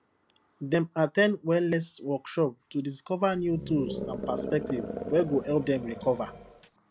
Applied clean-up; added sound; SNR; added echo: none; Animal; 8 dB; none.